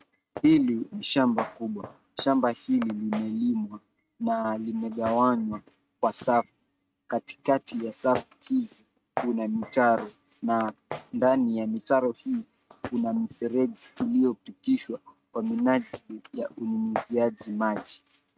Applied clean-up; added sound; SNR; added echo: neural mask model RNNoise.